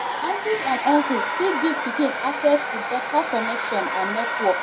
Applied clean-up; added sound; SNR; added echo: none; Domestic sounds, home sounds; 3 dB; reverberation time 0.2 s.